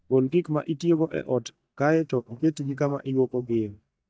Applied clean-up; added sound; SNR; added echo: neural mask model DeepFilterNet 3.